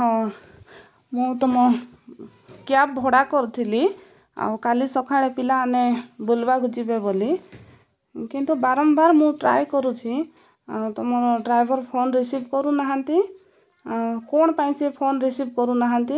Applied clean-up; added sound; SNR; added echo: none; none; none; none.